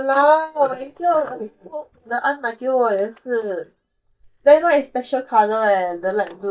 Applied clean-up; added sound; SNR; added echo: neural mask model DeepFilterNet 3.